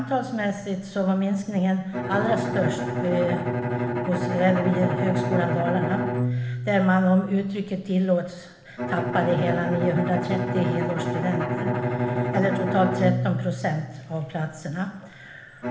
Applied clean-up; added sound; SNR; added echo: none; Bowed string instrument; 3 dB; reverberation time 1.1 s.